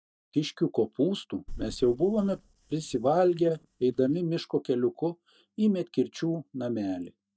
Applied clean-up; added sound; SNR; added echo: neural mask model DeepFilterNet 3.